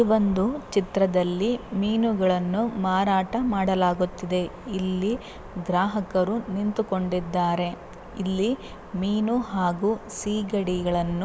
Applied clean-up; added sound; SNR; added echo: none; none; none; none.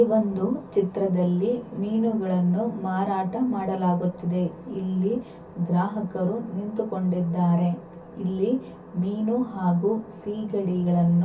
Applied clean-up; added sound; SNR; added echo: none; none; none; reverberation time 0.3 s.